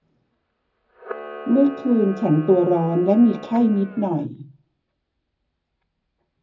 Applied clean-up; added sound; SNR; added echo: none; Camera; 18 dB; reverberation time 0.4 s.